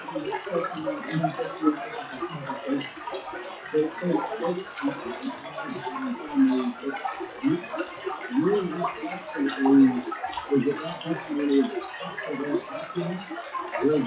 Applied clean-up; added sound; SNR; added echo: classical method WPE with log-MMSE.